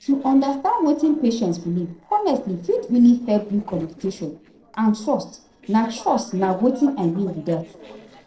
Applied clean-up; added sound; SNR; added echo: neural separator model SepFormer DNS4.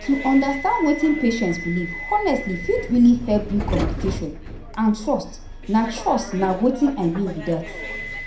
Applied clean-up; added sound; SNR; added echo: none; Subway, metro, underground; 9 dB; reverberation time 0.4 s.